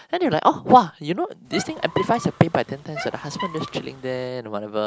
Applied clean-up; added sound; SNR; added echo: none; Squeak; 13 dB; none.